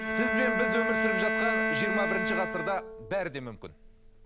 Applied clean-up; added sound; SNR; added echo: none; Bowed string instrument; -3 dB; none.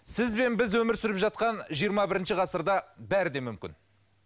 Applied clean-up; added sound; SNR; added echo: none; none; none; none.